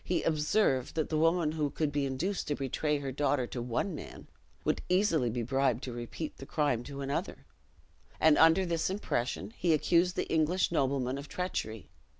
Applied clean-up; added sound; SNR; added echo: none; none; none; none.